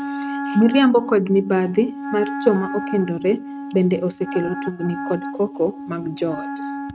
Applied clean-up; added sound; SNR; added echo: neural mask model RNNoise.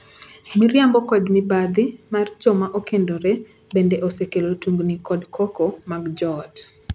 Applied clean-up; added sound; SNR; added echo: none; none; none; none.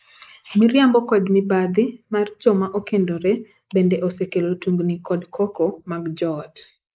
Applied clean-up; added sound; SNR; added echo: neural mask model Resemble Enhance denoiser.